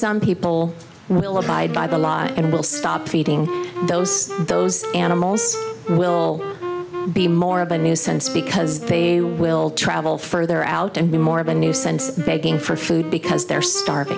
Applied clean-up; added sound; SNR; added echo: none; Wind instrument, woodwind instrument; 9 dB; none.